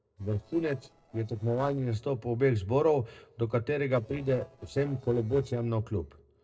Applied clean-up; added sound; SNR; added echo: neural separator model SepFormer DNS4.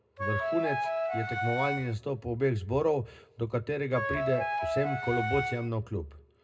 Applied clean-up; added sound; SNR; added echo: none; Wind instrument, woodwind instrument; 0 dB; reverberation time 0.2 s.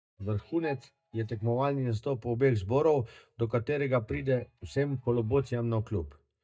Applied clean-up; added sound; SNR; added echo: neural mask model DeepFilterNet 3.